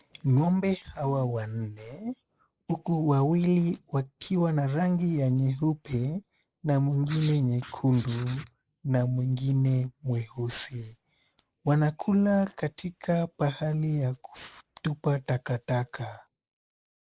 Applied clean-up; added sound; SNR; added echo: neural mask model Resemble Enhance denoiser.